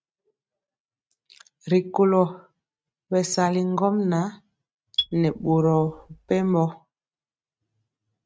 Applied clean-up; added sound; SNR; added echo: neural mask model RNNoise.